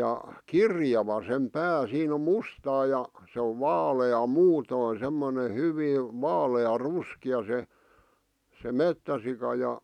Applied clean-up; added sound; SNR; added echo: none; none; none; none.